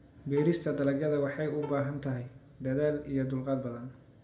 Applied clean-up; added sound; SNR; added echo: none; Bowed string instrument; 18 dB; reverberation time 0.9 s.